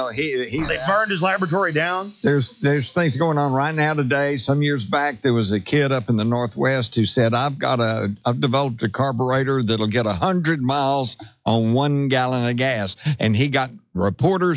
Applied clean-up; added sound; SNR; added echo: classical method log-MMSE.